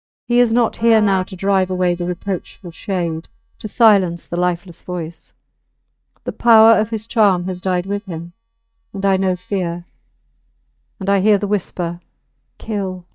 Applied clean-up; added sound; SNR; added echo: neural mask model DeepFilterNet 3.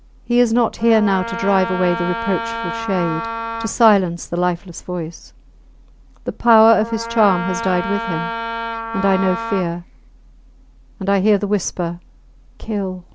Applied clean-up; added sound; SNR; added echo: none; Wind instrument, woodwind instrument; 7 dB; none.